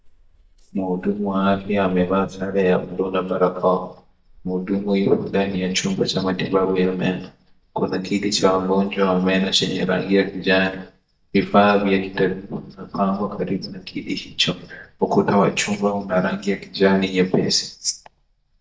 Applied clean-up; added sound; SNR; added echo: neural mask model DeepFilterNet 3.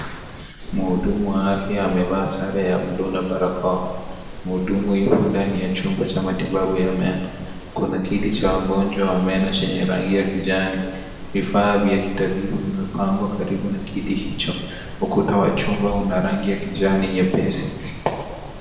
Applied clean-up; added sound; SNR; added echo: none; Insect; 10 dB; reverberation time 1.2 s.